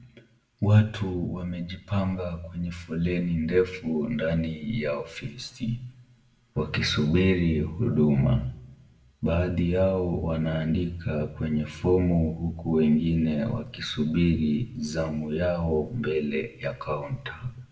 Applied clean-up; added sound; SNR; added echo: none; none; none; reverberation time 0.5 s.